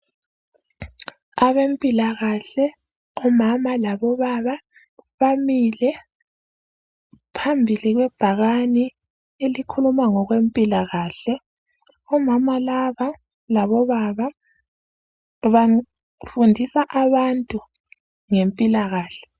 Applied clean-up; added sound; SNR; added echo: none; none; none; none.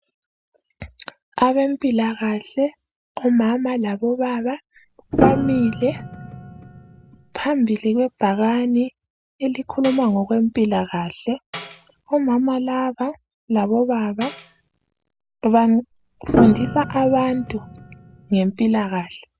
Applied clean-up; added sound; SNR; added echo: none; Tambourine + Piano; 6 dB; none.